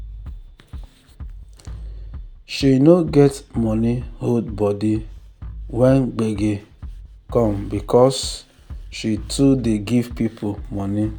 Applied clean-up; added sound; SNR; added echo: none; Bass drum; 14 dB; none.